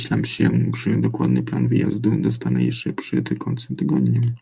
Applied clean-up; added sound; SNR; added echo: none; none; none; none.